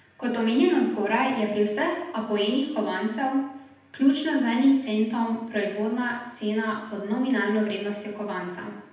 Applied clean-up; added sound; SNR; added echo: none; none; none; reverberation time 0.9 s.